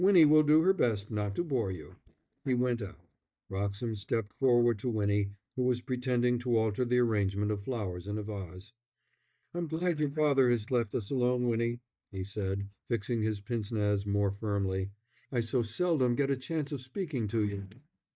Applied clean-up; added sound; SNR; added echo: neural mask model DeepFilterNet 3.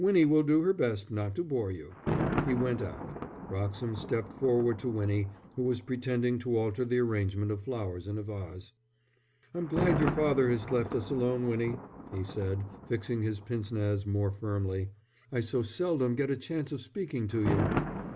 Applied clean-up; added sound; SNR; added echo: none; Thunder; 8 dB; none.